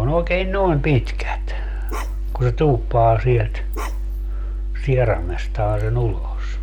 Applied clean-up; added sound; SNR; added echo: none; Bark; 17 dB; none.